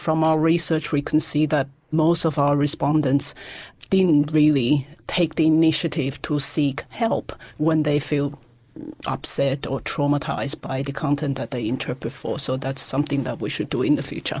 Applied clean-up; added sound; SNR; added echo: neural mask model Resemble Enhance denoiser.